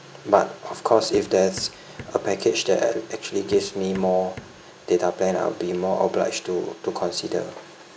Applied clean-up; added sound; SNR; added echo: none; Hammer; 19 dB; none.